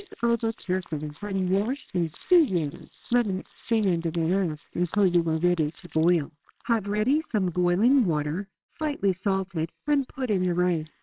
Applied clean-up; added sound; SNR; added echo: neural separator model SepFormer WHAMR!.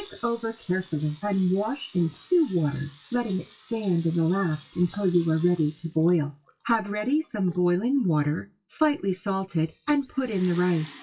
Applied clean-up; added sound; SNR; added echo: classical method WPE with log-MMSE.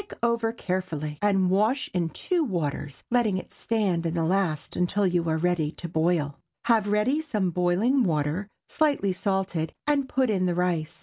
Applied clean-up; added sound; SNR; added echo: none; none; none; none.